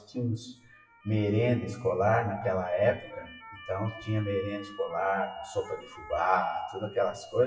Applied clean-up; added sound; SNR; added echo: classical method WPE with log-MMSE.